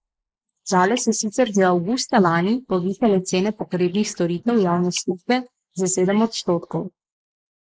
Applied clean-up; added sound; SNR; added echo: neural mask model Resemble Enhance denoiser.